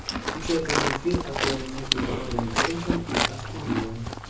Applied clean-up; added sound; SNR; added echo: none; Livestock, farm animals, working animals; -3 dB; reverberation time 0.6 s.